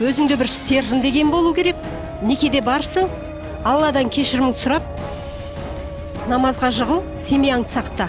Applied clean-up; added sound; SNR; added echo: none; Musical instrument + Harp; 14 dB; none.